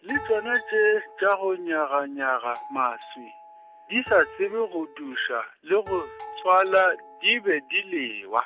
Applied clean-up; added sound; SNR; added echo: none; Doorbell + Piano; 18 dB; none.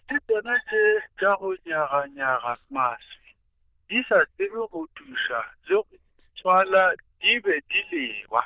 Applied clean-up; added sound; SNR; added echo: neural diffusion model UNIVERSE++.